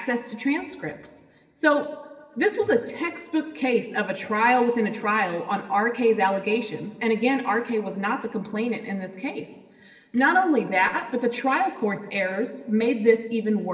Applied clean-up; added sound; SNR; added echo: none; none; none; reverberation time 2.9 s.